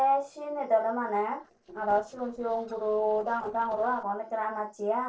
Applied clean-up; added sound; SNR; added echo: neural separator model SepFormer DNS4.